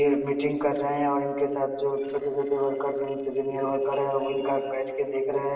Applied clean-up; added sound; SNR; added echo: neural separator model SepFormer DNS4.